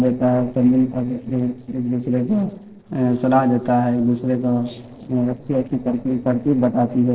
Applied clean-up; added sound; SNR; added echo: neural separator model SepFormer DNS4.